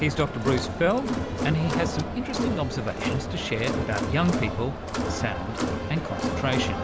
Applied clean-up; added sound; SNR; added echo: none; Crowd; 1 dB; none.